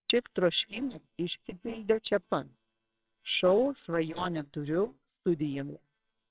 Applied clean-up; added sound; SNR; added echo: neural separator model SepFormer WHAMR!.